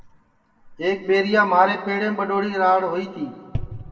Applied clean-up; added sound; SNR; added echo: none; none; none; reverberation time 1.4 s.